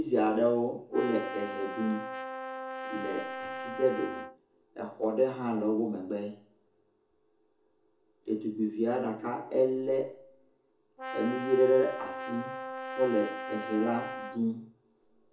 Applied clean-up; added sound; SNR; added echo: none; Brass instrument; 7 dB; reverberation time 0.6 s.